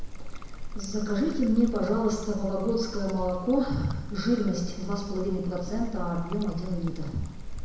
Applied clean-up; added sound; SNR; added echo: none; Trickle, dribble; 5 dB; reverberation time 1.0 s.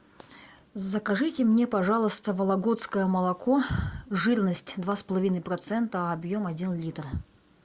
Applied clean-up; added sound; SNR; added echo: none; none; none; none.